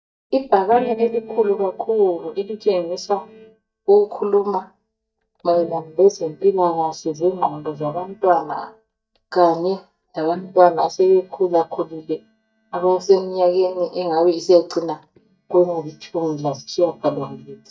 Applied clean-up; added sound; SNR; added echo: neural mask model DeepFilterNet 3.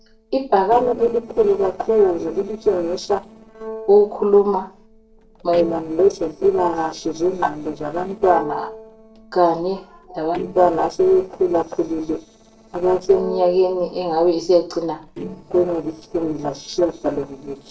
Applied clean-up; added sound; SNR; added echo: neural separator model SepFormer DNS4.